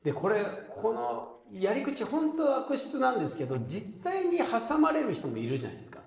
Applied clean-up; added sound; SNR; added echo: neural separator model SepFormer DNS4.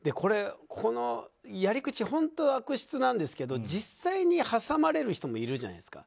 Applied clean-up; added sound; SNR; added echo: none; none; none; none.